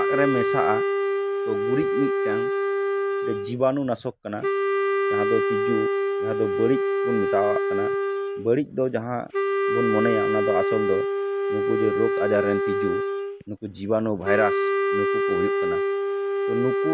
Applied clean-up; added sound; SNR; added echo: none; Wind instrument, woodwind instrument; -3 dB; none.